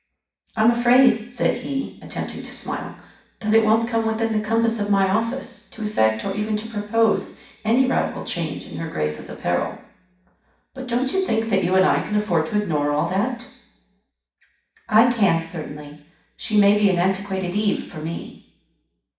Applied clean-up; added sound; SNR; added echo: none; none; none; reverberation time 0.6 s.